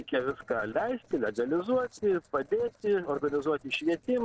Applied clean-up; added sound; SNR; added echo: neural separator model SepFormer DNS4.